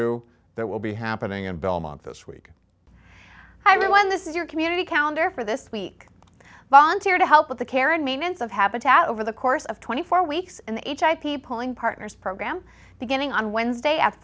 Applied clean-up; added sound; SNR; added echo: none; Bowed string instrument; 11 dB; none.